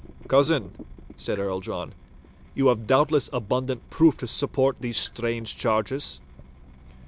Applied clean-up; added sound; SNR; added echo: none; Drip / Water tap, faucet; 20 dB; none.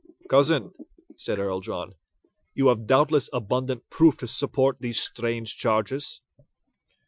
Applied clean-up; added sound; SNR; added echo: classical method Wiener filter.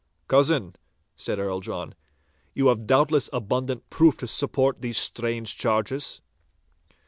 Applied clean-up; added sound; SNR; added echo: none; none; none; none.